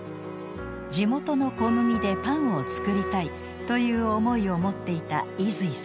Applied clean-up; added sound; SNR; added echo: none; Wind instrument, woodwind instrument; 9 dB; none.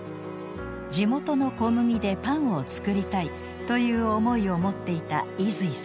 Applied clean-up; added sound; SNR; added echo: none; none; none; none.